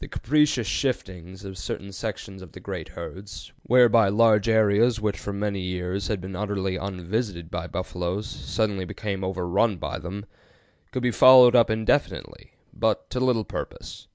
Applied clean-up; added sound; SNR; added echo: none; none; none; none.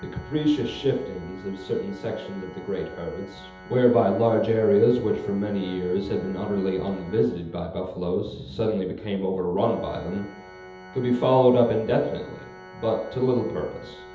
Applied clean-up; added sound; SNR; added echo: none; Organ; 19 dB; reverberation time 0.8 s.